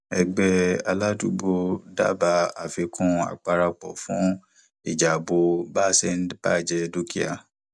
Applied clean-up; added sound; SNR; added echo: none; none; none; none.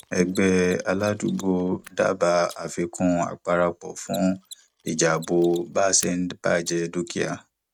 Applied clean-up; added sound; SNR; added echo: neural mask model RNNoise.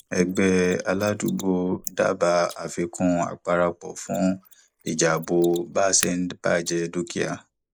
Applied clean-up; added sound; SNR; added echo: neural mask model Resemble Enhance denoiser.